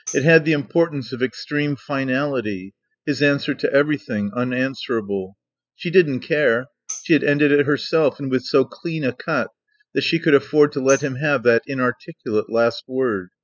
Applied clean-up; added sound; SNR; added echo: classical method spectral subtraction.